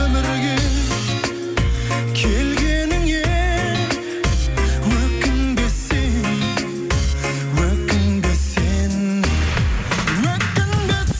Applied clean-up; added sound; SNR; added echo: none; none; none; none.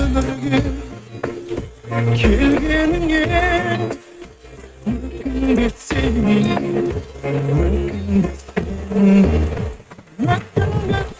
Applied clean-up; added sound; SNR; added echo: neural mask model RNNoise.